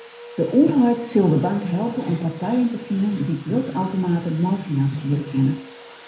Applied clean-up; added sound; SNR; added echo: none; Domestic sounds, home sounds; 20 dB; reverberation time 0.5 s.